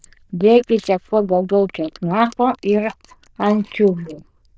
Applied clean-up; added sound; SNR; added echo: neural diffusion model UNIVERSE++.